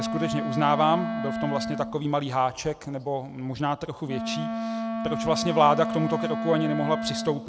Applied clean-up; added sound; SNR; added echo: none; Wind instrument, woodwind instrument; 4 dB; none.